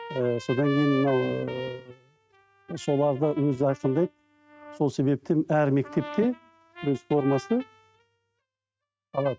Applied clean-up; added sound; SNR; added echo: neural mask model RNNoise.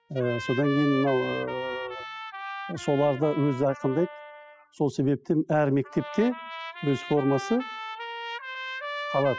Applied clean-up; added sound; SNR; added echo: classical method spectral subtraction.